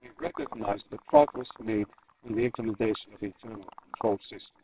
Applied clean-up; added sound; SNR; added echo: neural separator model SepFormer WHAMR!.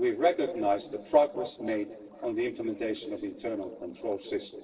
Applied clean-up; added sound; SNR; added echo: neural separator model SepFormer DNS4.